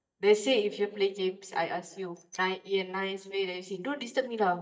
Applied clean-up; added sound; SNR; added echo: neural mask model DeepFilterNet 3.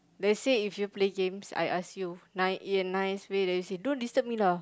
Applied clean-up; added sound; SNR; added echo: none; none; none; none.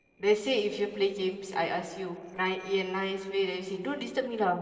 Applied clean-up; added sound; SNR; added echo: neural separator model SepFormer DNS4.